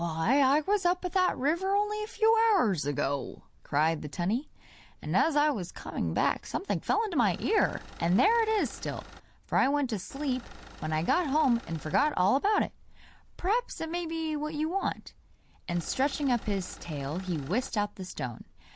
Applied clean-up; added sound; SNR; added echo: none; Engine; 18 dB; none.